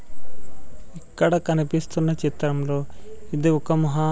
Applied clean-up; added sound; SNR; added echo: none; none; none; none.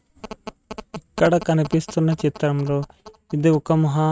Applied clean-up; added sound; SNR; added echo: neural mask model RNNoise.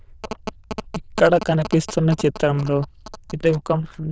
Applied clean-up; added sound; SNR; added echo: neural diffusion model UNIVERSE++.